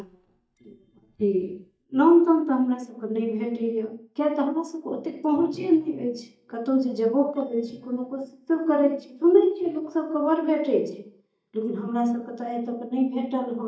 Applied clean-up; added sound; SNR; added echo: neural mask model DeepFilterNet 3.